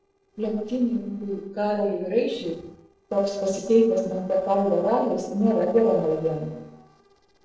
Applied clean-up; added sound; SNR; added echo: neural separator model SepFormer DNS4.